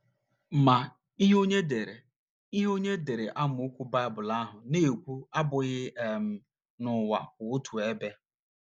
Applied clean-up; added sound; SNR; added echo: none; none; none; none.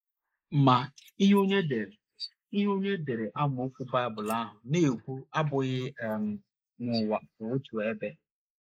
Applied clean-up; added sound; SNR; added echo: neural mask model Resemble Enhance denoiser.